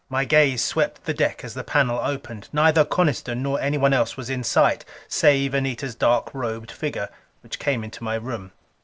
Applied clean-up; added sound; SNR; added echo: neural separator model SepFormer DNS4.